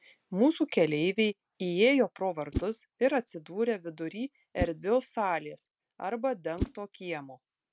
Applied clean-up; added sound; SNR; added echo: none; Whoosh, swoosh, swish; 12 dB; none.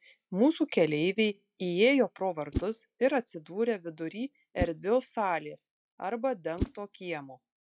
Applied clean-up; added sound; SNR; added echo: classical method log-MMSE.